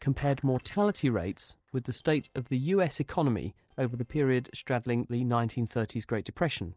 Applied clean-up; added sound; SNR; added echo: neural separator model SepFormer DNS4.